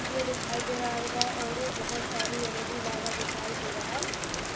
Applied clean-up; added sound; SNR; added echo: none; Rain; -3 dB; none.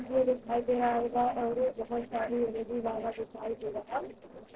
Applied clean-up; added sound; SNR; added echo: neural separator model SepFormer DNS4.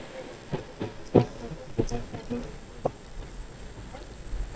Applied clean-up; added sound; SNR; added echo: neural mask model DeepFilterNet 3.